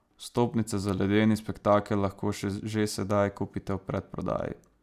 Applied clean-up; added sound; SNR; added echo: none; none; none; none.